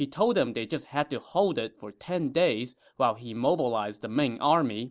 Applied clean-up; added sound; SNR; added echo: none; none; none; none.